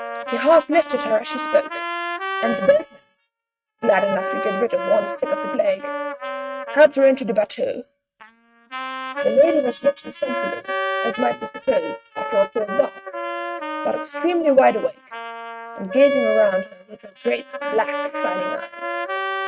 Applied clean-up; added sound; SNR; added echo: neural mask model RNNoise.